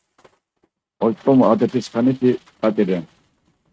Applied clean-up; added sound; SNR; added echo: neural mask model RNNoise.